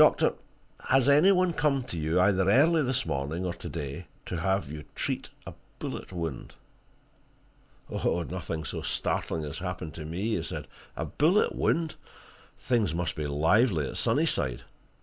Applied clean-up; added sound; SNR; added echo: none; none; none; none.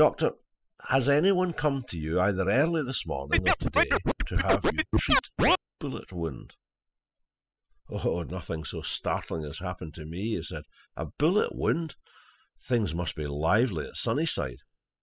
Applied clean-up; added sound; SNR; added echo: classical method spectral subtraction.